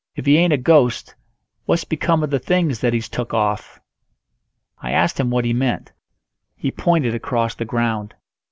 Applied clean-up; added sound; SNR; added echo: none; none; none; none.